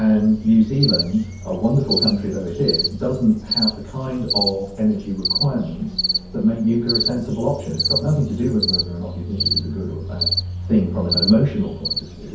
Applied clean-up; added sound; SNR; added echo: none; Cricket; 4 dB; reverberation time 0.6 s.